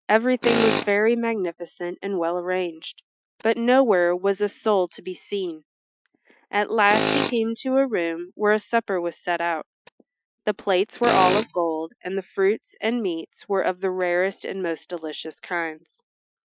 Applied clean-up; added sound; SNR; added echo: classical method Wiener filter.